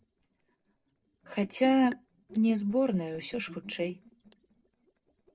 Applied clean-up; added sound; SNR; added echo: neural separator model SepFormer DNS4.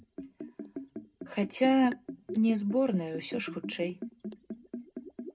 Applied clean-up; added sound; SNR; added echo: none; Liquid; 11 dB; reverberation time 0.2 s.